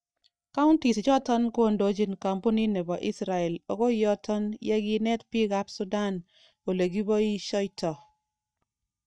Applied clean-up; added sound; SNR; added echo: neural mask model DeepFilterNet 3.